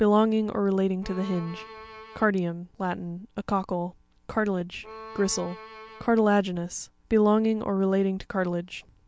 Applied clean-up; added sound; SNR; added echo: none; Bowed string instrument; 16 dB; none.